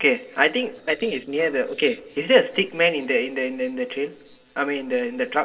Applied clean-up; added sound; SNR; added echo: neural separator model SepFormer DNS4.